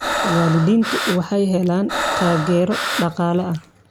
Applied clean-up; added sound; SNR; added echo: none; Breathing; 6 dB; none.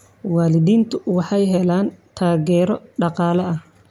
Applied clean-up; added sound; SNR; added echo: none; none; none; none.